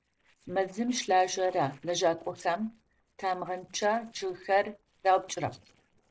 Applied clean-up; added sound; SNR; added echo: neural separator model SepFormer DNS4.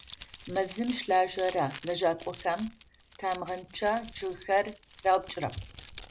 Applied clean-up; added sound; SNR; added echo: none; Keys jangling; 11 dB; none.